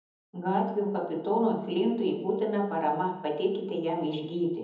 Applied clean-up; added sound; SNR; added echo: none; none; none; reverberation time 1.0 s.